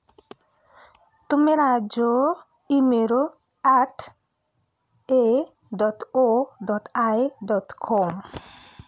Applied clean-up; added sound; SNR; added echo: none; none; none; none.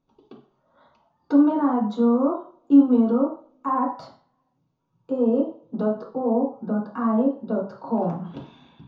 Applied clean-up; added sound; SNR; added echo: none; none; none; reverberation time 0.7 s.